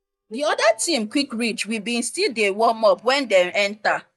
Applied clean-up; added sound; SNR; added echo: neural mask model DeepFilterNet 3.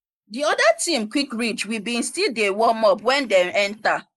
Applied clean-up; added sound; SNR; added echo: neural mask model Resemble Enhance denoiser.